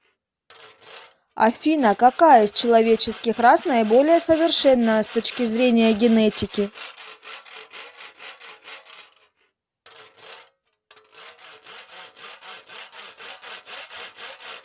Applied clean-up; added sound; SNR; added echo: none; Sawing; 16 dB; none.